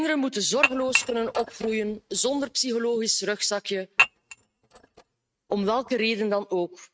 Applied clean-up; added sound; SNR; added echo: neural mask model RNNoise.